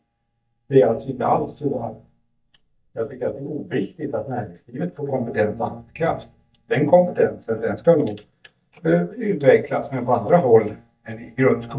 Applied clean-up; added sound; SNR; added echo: neural mask model DeepFilterNet 3.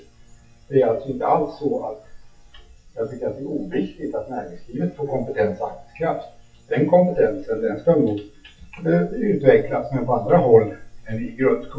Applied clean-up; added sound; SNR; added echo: classical method WPE with log-MMSE.